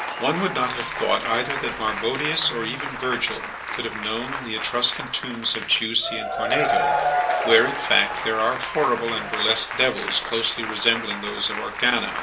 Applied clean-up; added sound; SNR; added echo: none; Applause / Crowd / Cheering; 3 dB; reverberation time 0.2 s.